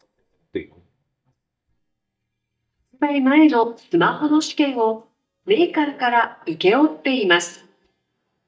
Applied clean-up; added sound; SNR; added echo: neural mask model DeepFilterNet 3.